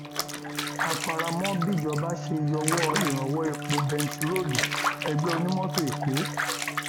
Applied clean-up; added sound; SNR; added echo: none; Bowed string instrument + Bathtub (filling or washing) / Water; 1 dB; none.